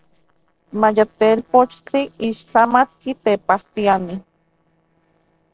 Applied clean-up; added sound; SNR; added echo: neural separator model SepFormer DNS4.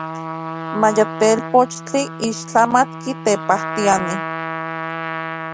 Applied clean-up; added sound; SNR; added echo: none; Trumpet; 8 dB; none.